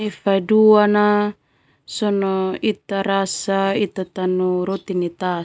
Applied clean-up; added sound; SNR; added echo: none; none; none; none.